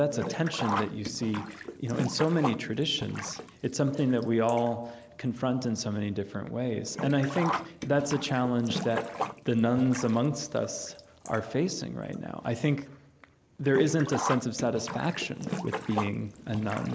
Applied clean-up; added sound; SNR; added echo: none; Sink (filling or washing); 9 dB; none.